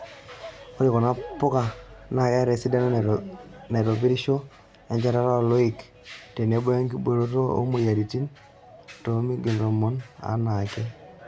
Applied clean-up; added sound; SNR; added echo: none; none; none; none.